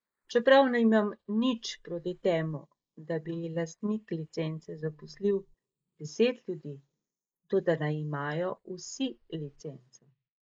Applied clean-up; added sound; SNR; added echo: neural mask model Resemble Enhance denoiser.